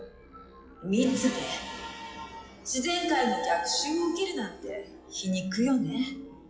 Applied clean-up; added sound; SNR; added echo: classical method log-MMSE.